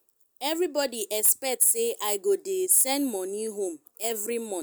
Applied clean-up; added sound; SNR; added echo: none; none; none; none.